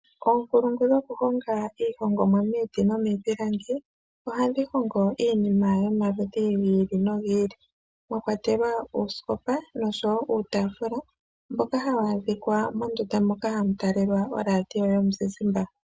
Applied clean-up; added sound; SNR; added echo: none; none; none; none.